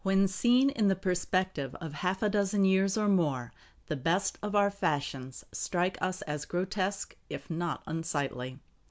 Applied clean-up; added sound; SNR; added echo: none; none; none; none.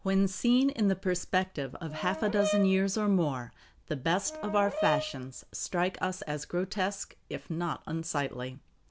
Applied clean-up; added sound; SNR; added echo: none; Brass instrument; 6 dB; none.